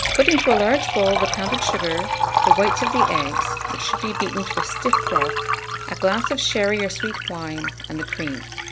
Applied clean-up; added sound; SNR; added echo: none; Liquid; -1 dB; none.